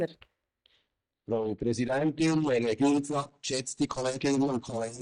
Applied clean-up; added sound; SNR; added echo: neural mask model DeepFilterNet 3.